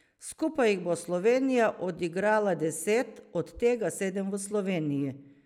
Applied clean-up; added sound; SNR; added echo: none; none; none; none.